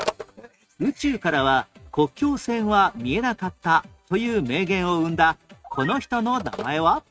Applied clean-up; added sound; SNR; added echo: neural mask model RNNoise.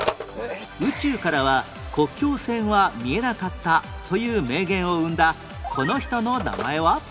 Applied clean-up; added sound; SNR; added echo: none; Telephone; 15 dB; none.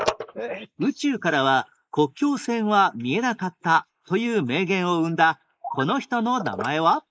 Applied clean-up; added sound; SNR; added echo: neural mask model Resemble Enhance denoiser.